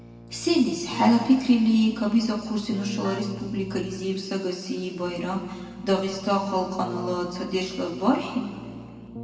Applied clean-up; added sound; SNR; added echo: none; Keyboard (musical); 15 dB; reverberation time 2.0 s.